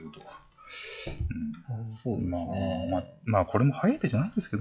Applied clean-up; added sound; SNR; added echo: classical method log-MMSE.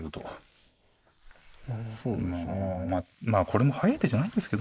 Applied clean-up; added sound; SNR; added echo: neural mask model Resemble Enhance denoiser.